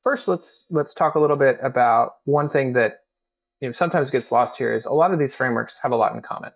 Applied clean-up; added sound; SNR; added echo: neural mask model DeepFilterNet 3.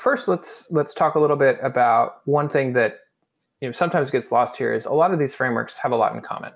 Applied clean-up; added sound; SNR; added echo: none; none; none; none.